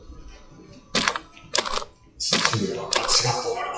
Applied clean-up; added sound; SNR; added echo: classical method WPE with log-MMSE.